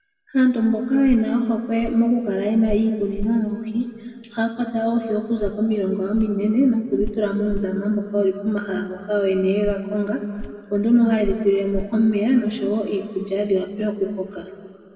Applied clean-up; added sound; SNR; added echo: none; Walk, footsteps; 13 dB; reverberation time 1.9 s.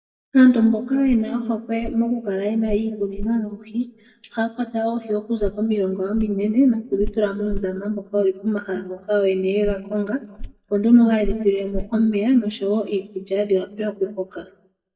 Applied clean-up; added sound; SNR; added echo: neural mask model DeepFilterNet 3.